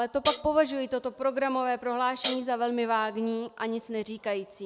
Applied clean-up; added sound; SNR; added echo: none; Hi-hat; -1 dB; none.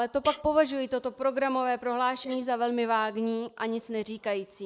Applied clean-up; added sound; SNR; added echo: neural mask model Resemble Enhance denoiser.